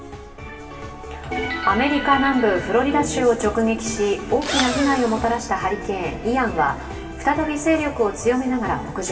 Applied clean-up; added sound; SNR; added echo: none; Engine / Drill; 6 dB; reverberation time 1.6 s.